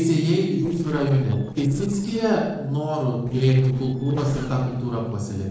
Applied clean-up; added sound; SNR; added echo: neural separator model SepFormer DNS4.